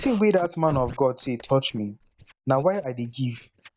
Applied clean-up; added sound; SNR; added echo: neural mask model DeepFilterNet 3.